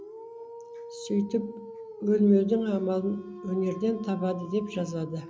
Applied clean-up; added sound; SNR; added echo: none; Dog; 16 dB; none.